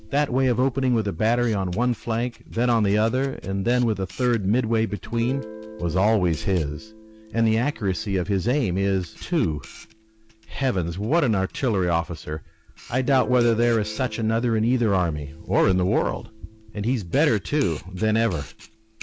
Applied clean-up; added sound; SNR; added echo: none; Guitar + Camera; 18 dB; none.